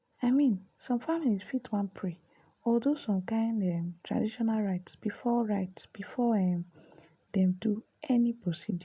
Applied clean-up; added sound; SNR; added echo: none; none; none; none.